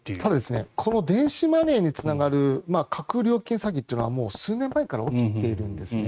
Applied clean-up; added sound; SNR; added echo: neural mask model RNNoise.